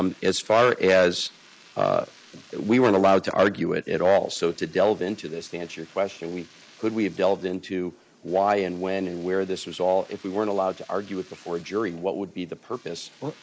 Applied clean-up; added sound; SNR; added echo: neural mask model Resemble Enhance denoiser.